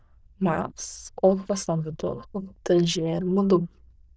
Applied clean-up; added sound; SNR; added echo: neural diffusion model UNIVERSE++.